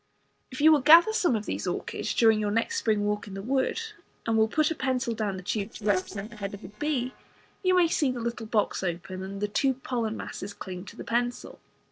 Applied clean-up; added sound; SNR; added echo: neural separator model SepFormer DNS4.